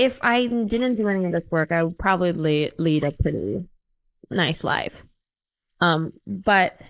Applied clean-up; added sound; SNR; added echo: neural mask model Resemble Enhance denoiser.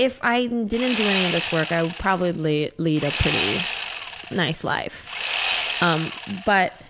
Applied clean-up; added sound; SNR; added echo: none; Sawing; 5 dB; none.